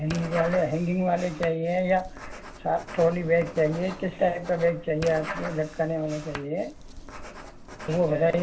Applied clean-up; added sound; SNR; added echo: none; Writing; 13 dB; reverberation time 0.2 s.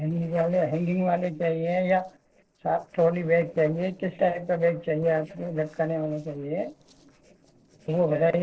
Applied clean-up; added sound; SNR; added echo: neural separator model SepFormer DNS4.